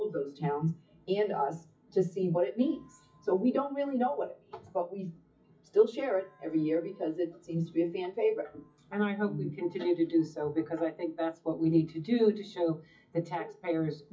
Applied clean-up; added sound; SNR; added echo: classical method WPE with log-MMSE.